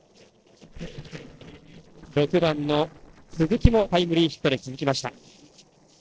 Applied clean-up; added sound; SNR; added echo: neural separator model SepFormer DNS4.